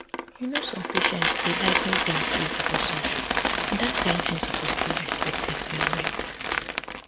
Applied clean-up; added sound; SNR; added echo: none; Coin (dropping); -5 dB; none.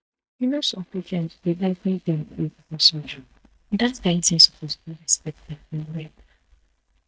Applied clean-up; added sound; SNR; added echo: neural mask model DeepFilterNet 3.